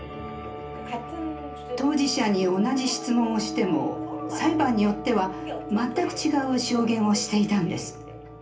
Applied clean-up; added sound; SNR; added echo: none; Wind instrument, woodwind instrument; 14 dB; reverberation time 0.3 s.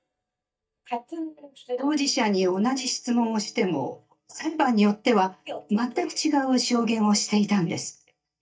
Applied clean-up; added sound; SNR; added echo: neural mask model DeepFilterNet 3.